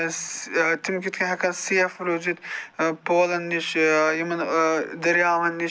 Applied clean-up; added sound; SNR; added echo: none; none; none; none.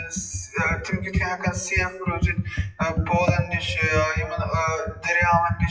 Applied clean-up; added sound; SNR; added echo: classical method WPE with log-MMSE.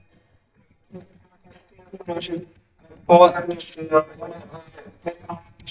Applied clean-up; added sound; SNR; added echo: neural mask model DeepFilterNet 3.